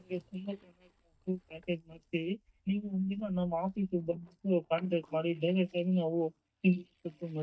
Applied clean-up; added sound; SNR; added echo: neural mask model DeepFilterNet 3.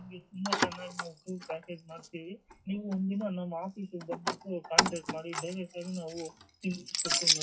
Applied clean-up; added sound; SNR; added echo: classical method WPE with log-MMSE.